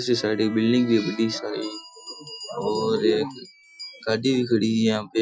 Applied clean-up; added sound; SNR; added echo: classical method Wiener filter.